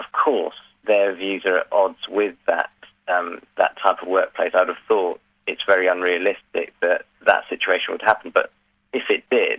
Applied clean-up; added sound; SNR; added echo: none; none; none; none.